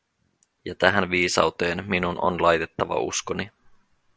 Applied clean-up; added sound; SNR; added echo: none; none; none; none.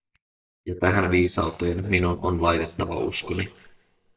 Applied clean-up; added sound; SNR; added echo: neural mask model DeepFilterNet 3.